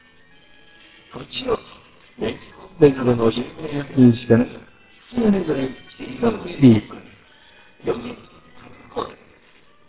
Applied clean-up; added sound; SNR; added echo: neural separator model SepFormer WHAMR!.